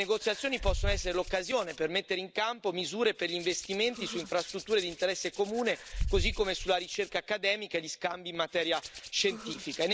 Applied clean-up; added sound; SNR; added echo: none; Hands; 8 dB; none.